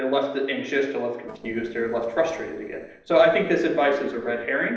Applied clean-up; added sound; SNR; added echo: neural separator model SepFormer DNS4.